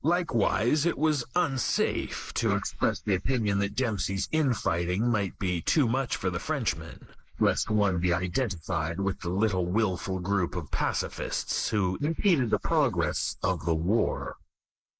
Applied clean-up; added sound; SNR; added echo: neural mask model Resemble Enhance denoiser.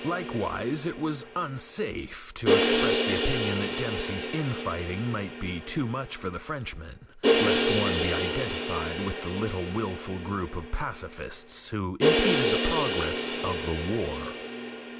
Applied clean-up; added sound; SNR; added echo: none; Crash cymbal; -3 dB; none.